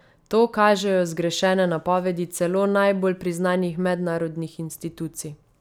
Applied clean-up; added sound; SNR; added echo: none; none; none; none.